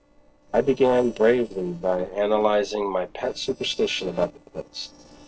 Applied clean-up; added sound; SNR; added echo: neural separator model SepFormer DNS4.